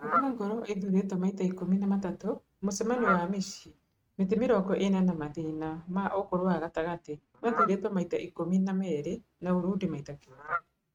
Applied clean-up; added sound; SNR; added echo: neural mask model RNNoise.